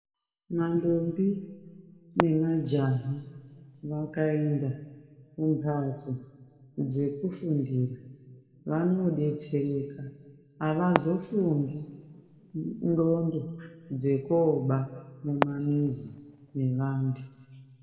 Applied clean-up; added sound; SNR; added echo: none; Fireworks; 8 dB; reverberation time 1.4 s.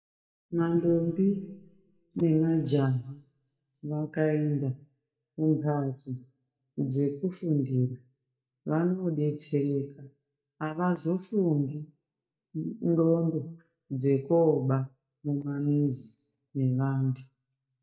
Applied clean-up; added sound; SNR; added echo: neural mask model DeepFilterNet 3.